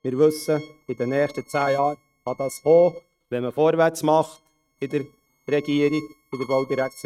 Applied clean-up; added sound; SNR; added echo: neural mask model RNNoise.